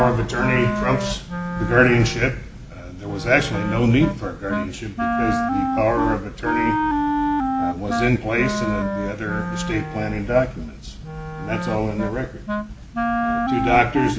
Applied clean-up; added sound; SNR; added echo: none; Wind instrument, woodwind instrument; 3 dB; none.